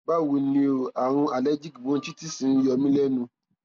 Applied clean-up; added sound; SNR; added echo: none; none; none; none.